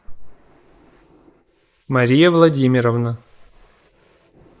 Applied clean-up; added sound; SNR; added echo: neural mask model Resemble Enhance denoiser.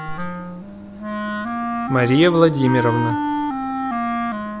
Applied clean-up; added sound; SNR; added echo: none; Wind instrument, woodwind instrument; 3 dB; none.